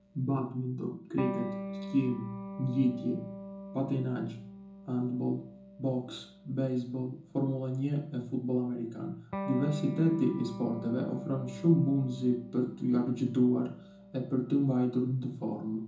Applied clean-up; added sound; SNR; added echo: none; Electric guitar; 12 dB; reverberation time 0.6 s.